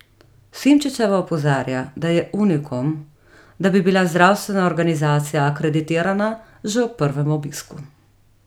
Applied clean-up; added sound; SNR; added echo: none; none; none; none.